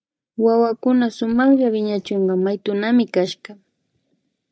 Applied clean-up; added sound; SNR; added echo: neural mask model DeepFilterNet 3.